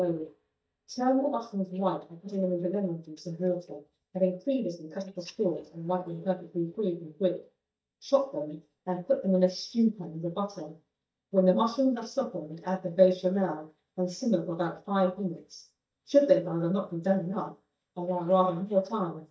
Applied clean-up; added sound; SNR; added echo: neural mask model DeepFilterNet 3.